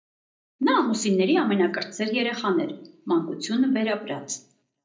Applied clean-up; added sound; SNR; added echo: none; none; none; reverberation time 0.5 s.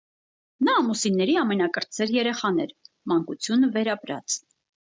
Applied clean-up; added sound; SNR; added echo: none; none; none; none.